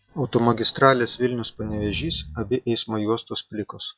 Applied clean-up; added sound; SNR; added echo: classical method log-MMSE.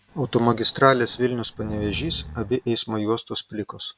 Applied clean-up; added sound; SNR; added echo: none; Breathing; 14 dB; none.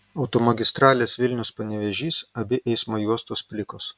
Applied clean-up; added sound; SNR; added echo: none; none; none; none.